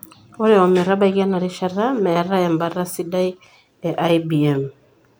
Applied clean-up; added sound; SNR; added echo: none; none; none; none.